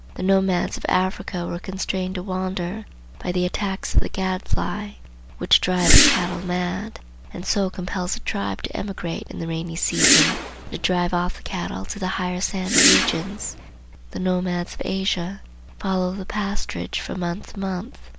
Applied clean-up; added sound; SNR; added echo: none; Whoosh, swoosh, swish; -1 dB; none.